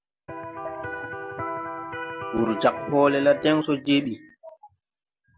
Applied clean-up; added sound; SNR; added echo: none; Electric guitar; 8 dB; none.